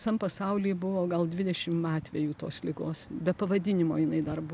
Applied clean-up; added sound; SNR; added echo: none; none; none; none.